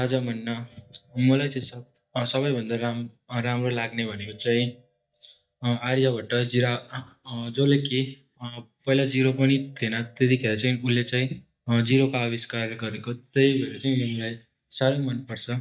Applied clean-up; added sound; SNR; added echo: neural mask model DeepFilterNet 3.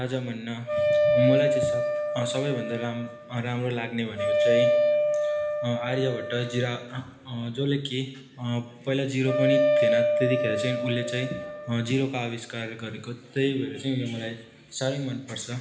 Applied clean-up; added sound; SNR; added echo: none; Wind instrument, woodwind instrument; -3 dB; reverberation time 1.1 s.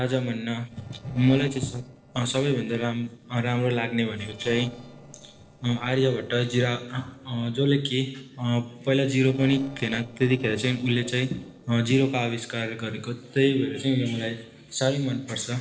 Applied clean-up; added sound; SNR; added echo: neural separator model SepFormer DNS4.